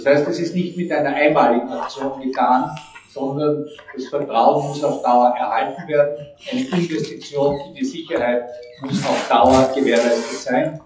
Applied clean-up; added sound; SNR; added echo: classical method WPE with log-MMSE.